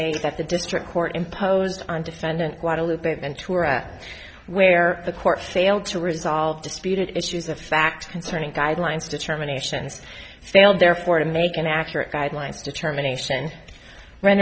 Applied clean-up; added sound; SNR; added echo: none; none; none; none.